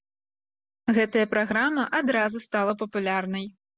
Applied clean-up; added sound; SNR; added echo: none; none; none; none.